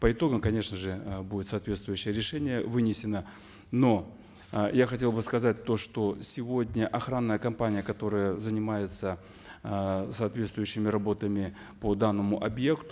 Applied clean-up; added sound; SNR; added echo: none; none; none; none.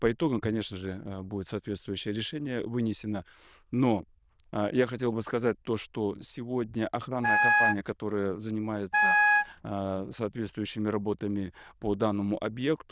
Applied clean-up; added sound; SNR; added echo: neural diffusion model UNIVERSE++.